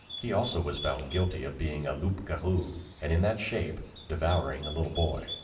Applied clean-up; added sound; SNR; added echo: none; Bird; 14 dB; reverberation time 0.8 s.